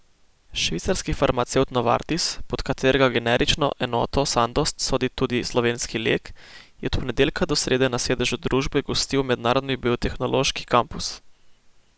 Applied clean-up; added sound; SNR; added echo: none; none; none; none.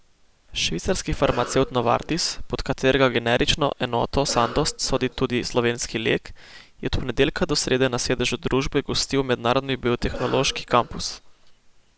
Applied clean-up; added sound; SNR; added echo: none; Cough; 17 dB; none.